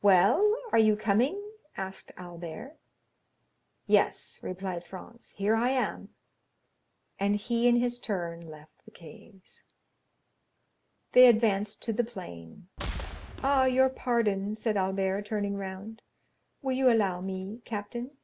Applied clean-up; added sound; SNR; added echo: none; Boom; 9 dB; none.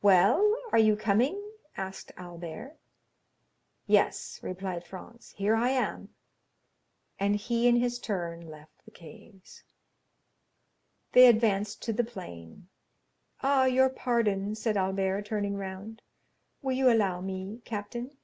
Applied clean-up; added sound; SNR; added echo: none; none; none; none.